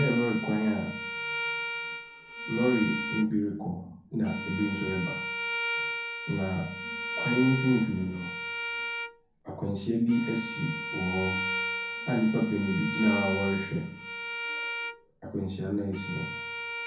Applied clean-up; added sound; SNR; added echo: none; Bowed string instrument; 5 dB; reverberation time 0.5 s.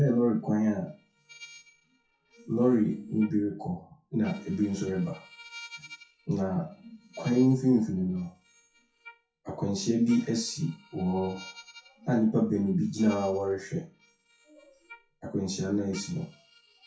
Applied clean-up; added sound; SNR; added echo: classical method WPE with log-MMSE.